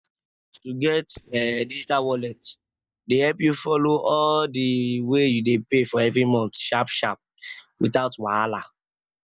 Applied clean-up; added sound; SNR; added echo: neural mask model DeepFilterNet 3.